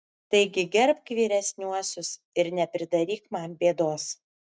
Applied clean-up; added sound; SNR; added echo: none; none; none; none.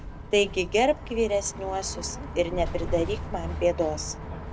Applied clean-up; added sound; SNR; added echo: none; Bus; 7 dB; none.